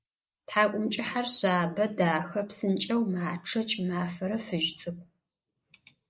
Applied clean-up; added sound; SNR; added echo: neural mask model Resemble Enhance denoiser.